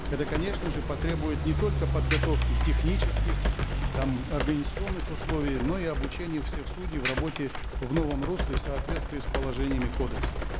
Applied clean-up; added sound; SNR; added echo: none; Computer keyboard + Idling / Truck; -4 dB; none.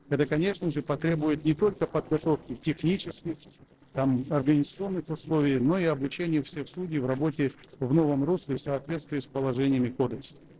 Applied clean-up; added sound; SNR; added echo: neural separator model SepFormer DNS4.